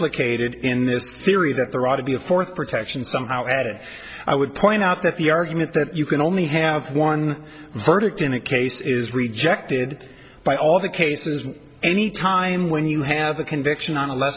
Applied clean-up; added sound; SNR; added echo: none; none; none; none.